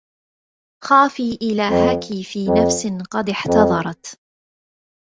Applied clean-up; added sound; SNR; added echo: none; Wind instrument, woodwind instrument; -2 dB; none.